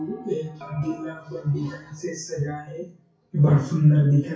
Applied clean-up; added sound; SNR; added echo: classical method WPE with log-MMSE.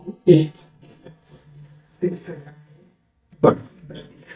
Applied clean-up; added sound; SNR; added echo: neural mask model DeepFilterNet 3.